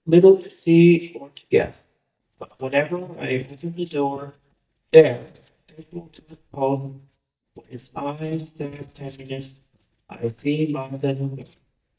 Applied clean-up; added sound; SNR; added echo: neural mask model DeepFilterNet 3.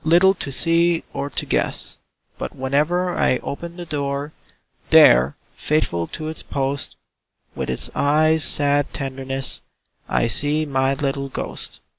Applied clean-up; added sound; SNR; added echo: none; none; none; none.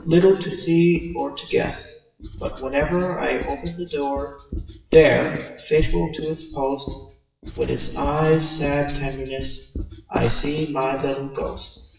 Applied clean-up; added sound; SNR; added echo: classical method WPE with log-MMSE.